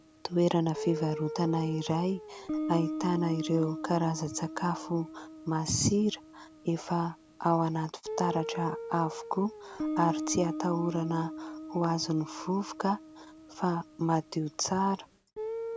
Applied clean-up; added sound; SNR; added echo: none; Guitar; 8 dB; none.